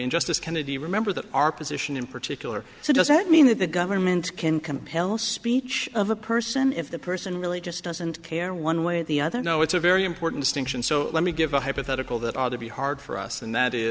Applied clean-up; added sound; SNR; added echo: none; none; none; none.